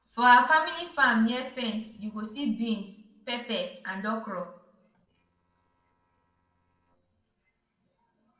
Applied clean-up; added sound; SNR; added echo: neural separator model SepFormer DNS4.